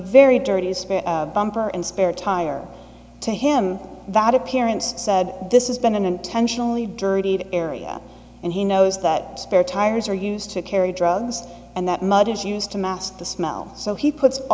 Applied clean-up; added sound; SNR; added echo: none; none; none; none.